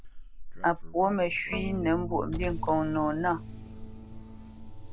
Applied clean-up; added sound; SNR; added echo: none; Organ + Car; 7 dB; none.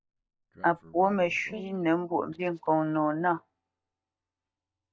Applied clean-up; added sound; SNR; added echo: neural mask model DeepFilterNet 3.